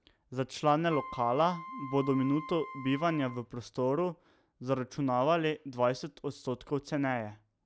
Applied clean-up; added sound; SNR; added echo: none; Wind instrument, woodwind instrument; 13 dB; none.